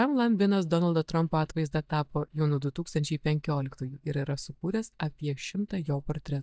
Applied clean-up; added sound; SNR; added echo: neural mask model DeepFilterNet 3.